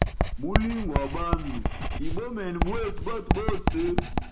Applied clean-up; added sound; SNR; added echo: none; Writing; -5 dB; reverberation time 0.3 s.